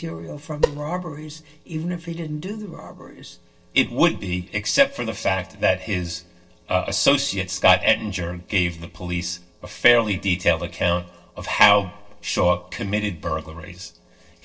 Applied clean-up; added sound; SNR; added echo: neural separator model SepFormer DNS4.